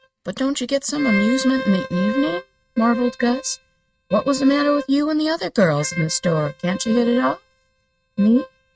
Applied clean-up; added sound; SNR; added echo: neural mask model RNNoise.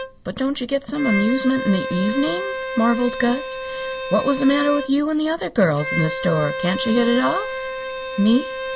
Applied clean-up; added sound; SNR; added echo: none; Bowed string instrument; 7 dB; none.